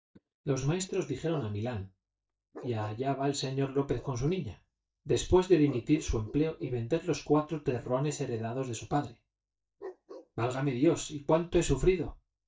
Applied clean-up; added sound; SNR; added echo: neural mask model DeepFilterNet 3.